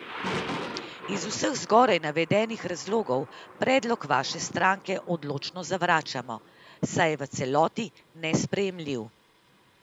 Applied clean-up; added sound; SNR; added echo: none; Thunder; 14 dB; none.